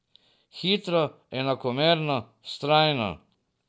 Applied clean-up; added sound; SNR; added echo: none; none; none; none.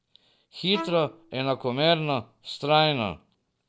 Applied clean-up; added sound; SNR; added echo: none; Bowed string instrument; 15 dB; none.